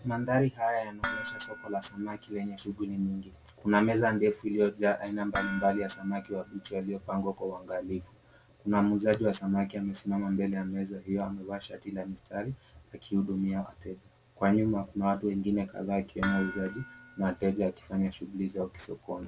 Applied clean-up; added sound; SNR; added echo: none; Dishes, pots, and pans; 10 dB; none.